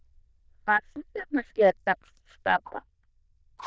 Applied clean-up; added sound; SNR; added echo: neural diffusion model UNIVERSE++.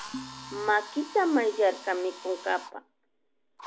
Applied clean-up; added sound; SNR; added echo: none; Organ + Drill; 15 dB; none.